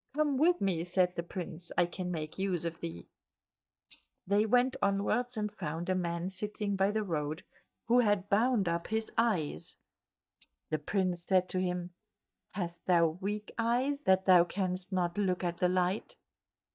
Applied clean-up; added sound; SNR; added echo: neural mask model DeepFilterNet 3.